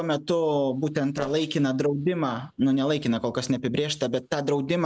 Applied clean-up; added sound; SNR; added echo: neural separator model SepFormer DNS4.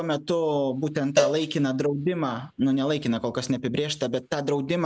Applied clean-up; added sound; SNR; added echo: none; Cowbell; 5 dB; none.